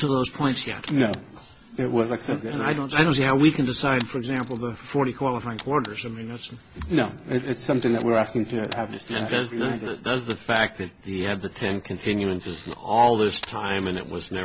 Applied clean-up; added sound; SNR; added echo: none; Camera; 20 dB; none.